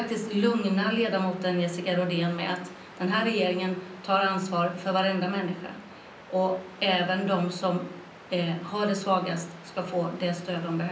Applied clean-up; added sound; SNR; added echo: none; Waves, surf; 19 dB; reverberation time 0.6 s.